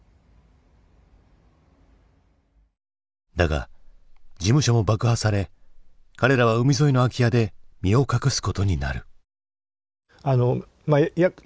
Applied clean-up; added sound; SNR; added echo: none; none; none; none.